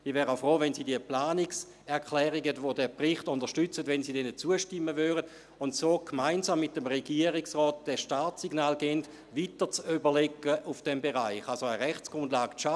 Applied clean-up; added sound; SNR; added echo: none; none; none; none.